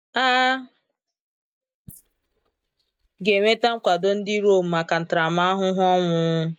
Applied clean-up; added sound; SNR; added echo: neural mask model DeepFilterNet 3.